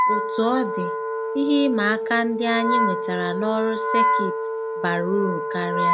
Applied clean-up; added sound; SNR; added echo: none; Wind instrument, woodwind instrument; 0 dB; none.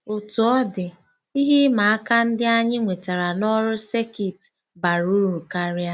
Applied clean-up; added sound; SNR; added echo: none; none; none; none.